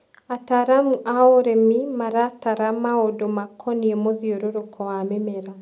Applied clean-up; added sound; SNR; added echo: none; none; none; none.